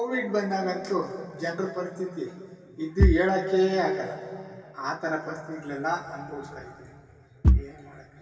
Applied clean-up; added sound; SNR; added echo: none; Bass drum / Thump, thud; 1 dB; reverberation time 2.5 s.